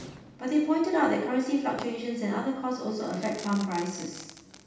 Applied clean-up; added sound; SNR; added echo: none; Crackle / Fireworks; 19 dB; reverberation time 0.8 s.